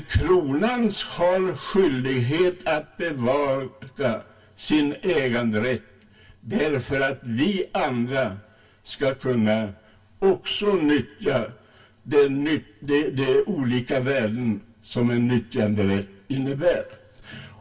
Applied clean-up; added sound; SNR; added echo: none; none; none; reverberation time 0.1 s.